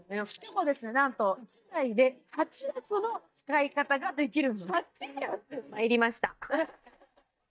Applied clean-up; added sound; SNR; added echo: neural mask model DeepFilterNet 3.